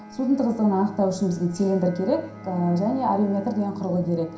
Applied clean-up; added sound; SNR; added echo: none; Bowed string instrument; 16 dB; reverberation time 0.5 s.